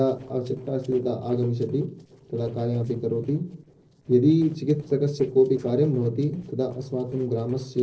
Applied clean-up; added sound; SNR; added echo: neural separator model SepFormer DNS4.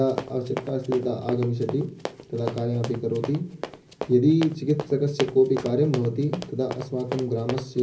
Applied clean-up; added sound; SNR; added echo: none; Run; 11 dB; reverberation time 0.5 s.